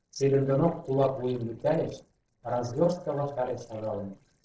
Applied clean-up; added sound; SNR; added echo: neural separator model SepFormer DNS4.